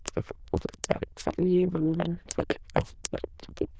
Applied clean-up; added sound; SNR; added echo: neural diffusion model UNIVERSE++.